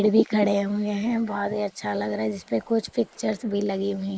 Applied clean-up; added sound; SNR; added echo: neural mask model Resemble Enhance denoiser.